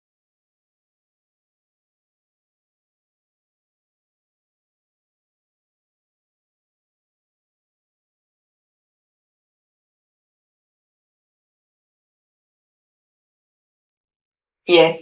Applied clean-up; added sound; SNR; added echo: neural mask model Resemble Enhance denoiser.